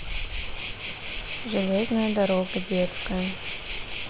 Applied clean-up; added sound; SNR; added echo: none; Waves, surf; -3 dB; none.